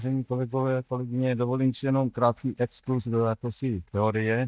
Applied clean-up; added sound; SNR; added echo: neural mask model DeepFilterNet 3.